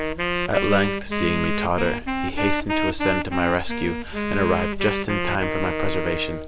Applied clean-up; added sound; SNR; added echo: none; Wind instrument, woodwind instrument; 2 dB; none.